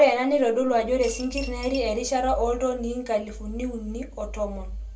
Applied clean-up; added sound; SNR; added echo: none; Coin (dropping) / Glass; 16 dB; reverberation time 0.2 s.